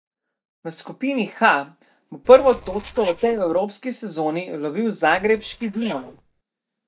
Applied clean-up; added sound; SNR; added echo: neural mask model DeepFilterNet 3.